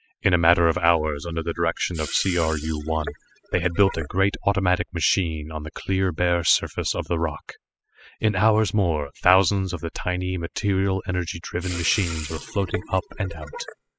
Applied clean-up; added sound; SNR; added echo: classical method spectral subtraction.